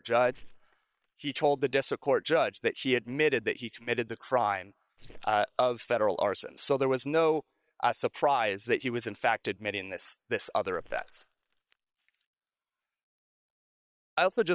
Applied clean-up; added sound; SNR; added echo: neural separator model SepFormer WHAM!.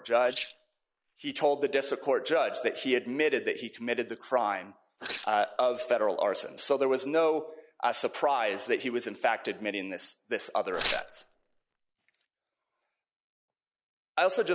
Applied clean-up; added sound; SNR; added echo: neural mask model Resemble Enhance denoiser.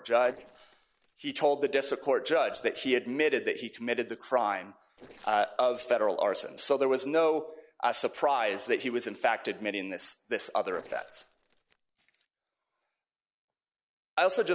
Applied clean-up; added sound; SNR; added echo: neural separator model SepFormer DNS4.